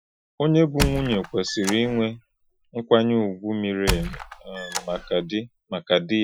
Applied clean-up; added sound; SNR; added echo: classical method Wiener filter.